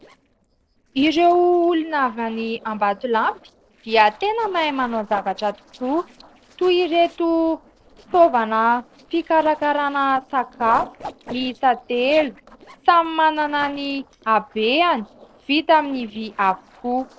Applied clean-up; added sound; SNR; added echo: neural separator model SepFormer DNS4.